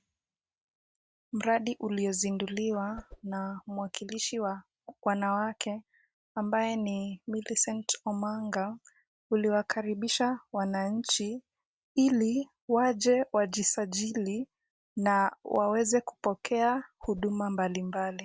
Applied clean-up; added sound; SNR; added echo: none; Whoosh, swoosh, swish; 19 dB; none.